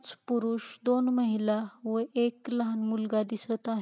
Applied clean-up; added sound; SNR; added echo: none; none; none; none.